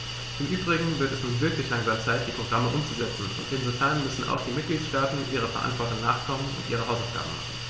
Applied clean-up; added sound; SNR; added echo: none; Hiss; 9 dB; none.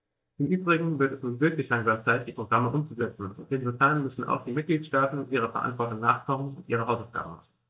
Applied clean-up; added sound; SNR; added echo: neural mask model DeepFilterNet 3.